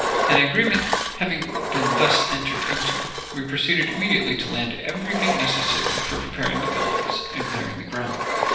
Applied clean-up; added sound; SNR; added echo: none; Engine; 0 dB; reverberation time 0.9 s.